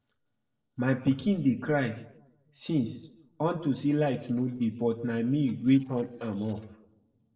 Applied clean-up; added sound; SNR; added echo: neural separator model SepFormer DNS4.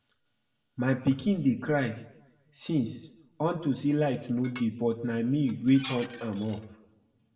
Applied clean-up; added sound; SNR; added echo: none; Dishes, pots, and pans; 15 dB; reverberation time 0.6 s.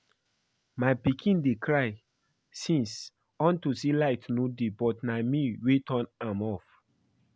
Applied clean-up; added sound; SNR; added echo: none; none; none; none.